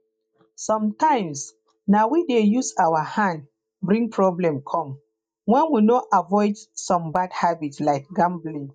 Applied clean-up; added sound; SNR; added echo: neural mask model DeepFilterNet 3.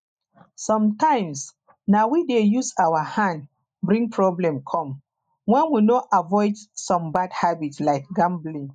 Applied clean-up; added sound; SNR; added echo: neural mask model Resemble Enhance denoiser.